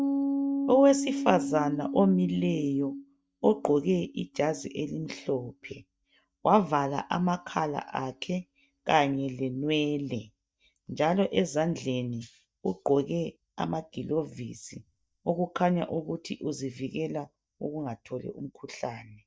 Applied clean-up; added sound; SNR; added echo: neural mask model DeepFilterNet 3.